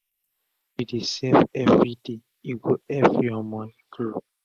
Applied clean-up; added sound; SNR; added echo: neural mask model Resemble Enhance denoiser.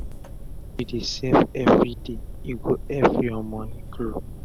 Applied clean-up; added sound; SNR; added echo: none; Fire; 10 dB; none.